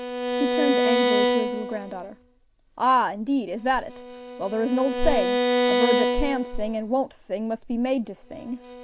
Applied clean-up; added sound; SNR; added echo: none; Bowed string instrument; 0 dB; none.